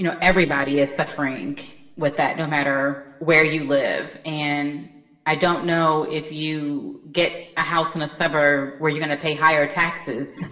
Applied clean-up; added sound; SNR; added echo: neural separator model SepFormer DNS4.